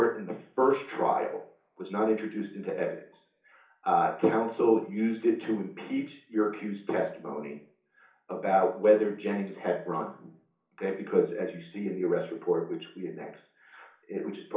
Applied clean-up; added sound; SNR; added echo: none; none; none; reverberation time 0.7 s.